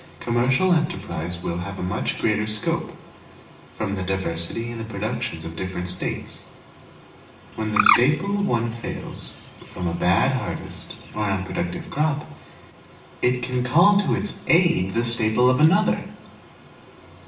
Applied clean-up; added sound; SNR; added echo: none; Bird; 5 dB; reverberation time 0.7 s.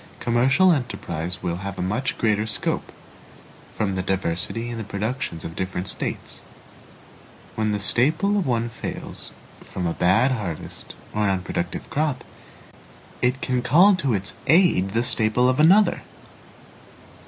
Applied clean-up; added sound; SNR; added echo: none; none; none; none.